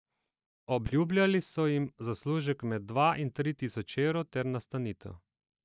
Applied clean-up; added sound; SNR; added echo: neural mask model DeepFilterNet 3.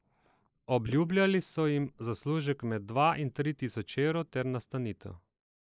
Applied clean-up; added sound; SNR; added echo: neural mask model Resemble Enhance denoiser.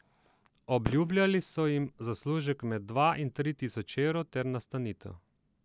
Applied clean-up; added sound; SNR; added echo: none; Fireworks; 14 dB; none.